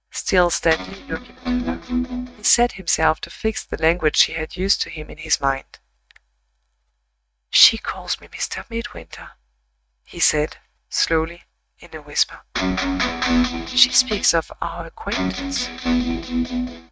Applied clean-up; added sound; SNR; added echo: neural mask model RNNoise.